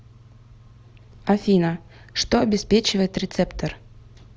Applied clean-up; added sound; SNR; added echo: none; none; none; none.